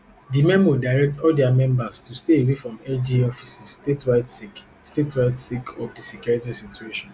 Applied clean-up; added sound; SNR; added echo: none; none; none; none.